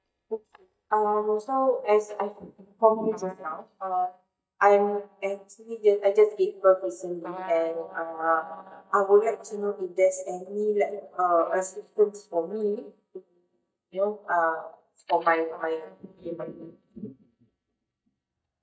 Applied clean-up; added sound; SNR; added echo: neural mask model DeepFilterNet 3.